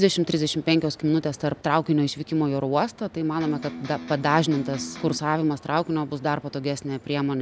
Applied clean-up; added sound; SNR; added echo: none; Electric guitar; 12 dB; none.